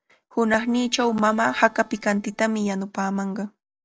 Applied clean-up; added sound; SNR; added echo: neural separator model SepFormer DNS4.